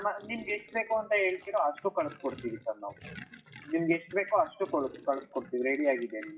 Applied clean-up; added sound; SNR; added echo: classical method WPE with log-MMSE.